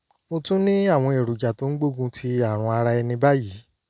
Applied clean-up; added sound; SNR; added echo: none; none; none; none.